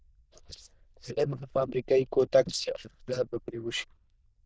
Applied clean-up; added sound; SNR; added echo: neural diffusion model UNIVERSE++.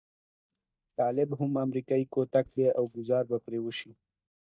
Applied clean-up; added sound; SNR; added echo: neural mask model DeepFilterNet 3.